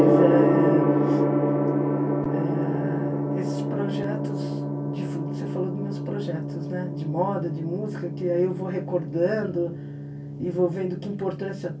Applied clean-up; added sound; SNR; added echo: none; Gong; -4 dB; reverberation time 0.2 s.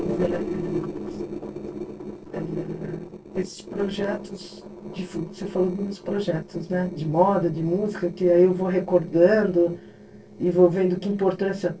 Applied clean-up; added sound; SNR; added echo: neural separator model SepFormer DNS4.